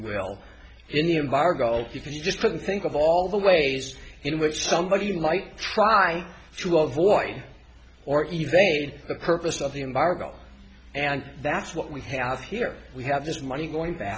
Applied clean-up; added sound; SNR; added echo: none; none; none; none.